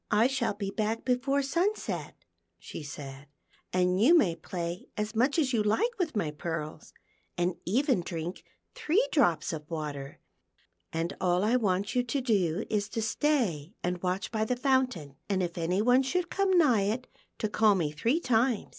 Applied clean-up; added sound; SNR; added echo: none; none; none; none.